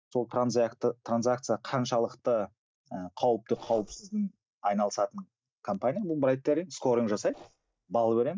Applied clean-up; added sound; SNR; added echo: neural mask model DeepFilterNet 3.